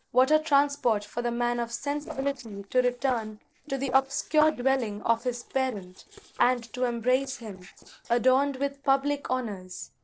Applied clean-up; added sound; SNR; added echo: neural separator model SepFormer DNS4.